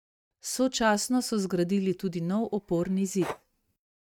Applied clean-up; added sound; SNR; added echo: neural mask model RNNoise.